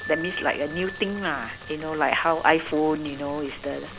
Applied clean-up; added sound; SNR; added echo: none; Engine / Mechanisms + Bell; 13 dB; none.